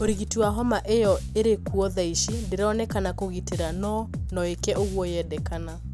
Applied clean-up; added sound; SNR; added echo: none; Bass guitar; 6 dB; none.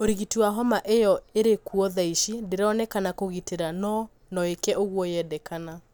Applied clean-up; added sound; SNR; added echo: none; none; none; none.